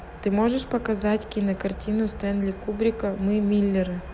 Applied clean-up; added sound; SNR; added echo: none; none; none; none.